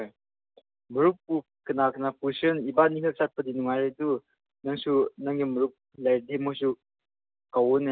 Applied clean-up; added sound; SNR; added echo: none; none; none; none.